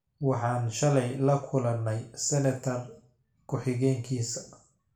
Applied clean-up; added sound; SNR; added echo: none; none; none; reverberation time 0.4 s.